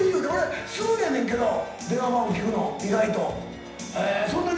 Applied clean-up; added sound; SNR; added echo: none; none; none; reverberation time 0.9 s.